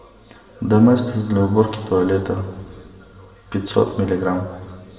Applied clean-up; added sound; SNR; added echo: none; none; none; reverberation time 1.5 s.